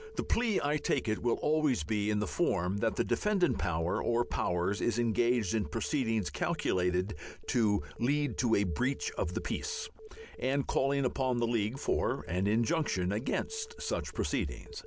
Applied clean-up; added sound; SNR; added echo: none; Telephone; 20 dB; none.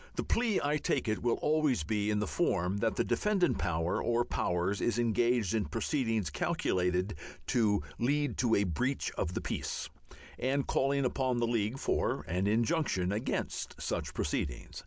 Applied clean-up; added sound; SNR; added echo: none; none; none; none.